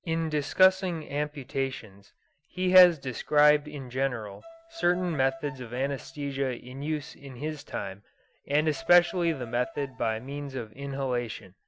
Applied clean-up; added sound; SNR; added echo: none; Bowed string instrument; 19 dB; none.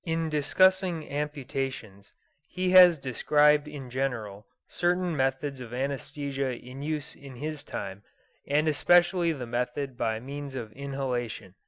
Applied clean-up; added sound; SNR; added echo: none; none; none; none.